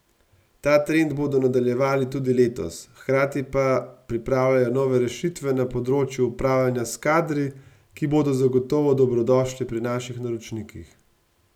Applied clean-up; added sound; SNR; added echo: none; none; none; none.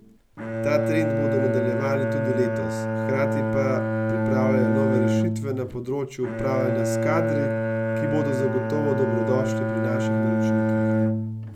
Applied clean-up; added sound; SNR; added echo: none; Bowed string instrument; -4 dB; none.